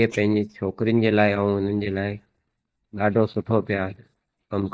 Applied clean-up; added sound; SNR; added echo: neural mask model DeepFilterNet 3.